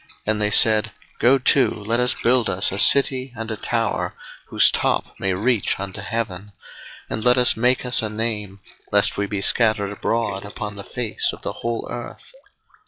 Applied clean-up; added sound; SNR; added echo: classical method log-MMSE.